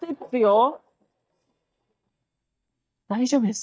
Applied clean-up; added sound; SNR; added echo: neural mask model DeepFilterNet 3.